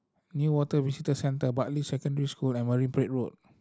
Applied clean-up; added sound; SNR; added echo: none; none; none; none.